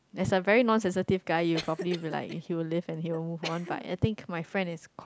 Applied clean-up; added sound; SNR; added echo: none; Cough; 15 dB; none.